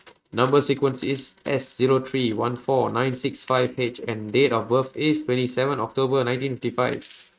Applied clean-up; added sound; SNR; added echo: neural mask model RNNoise.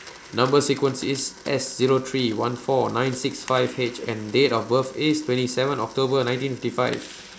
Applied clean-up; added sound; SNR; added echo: none; Clapping + Domestic sounds, home sounds; 20 dB; none.